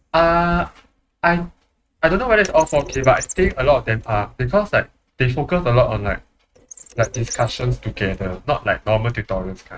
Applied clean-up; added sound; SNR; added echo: neural mask model RNNoise.